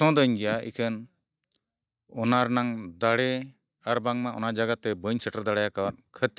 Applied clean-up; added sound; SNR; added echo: neural mask model DeepFilterNet 3.